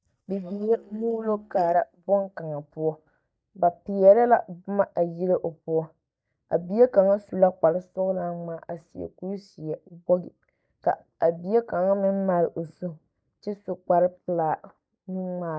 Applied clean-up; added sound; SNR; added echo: neural mask model DeepFilterNet 3.